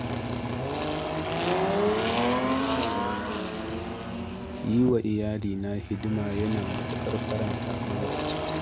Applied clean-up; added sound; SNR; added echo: none; Engine; -3 dB; none.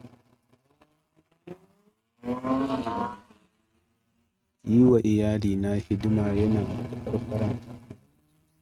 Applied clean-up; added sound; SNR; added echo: neural mask model RNNoise.